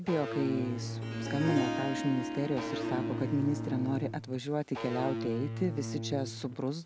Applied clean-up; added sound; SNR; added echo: none; Harp + Electric guitar / Bass guitar; 3 dB; none.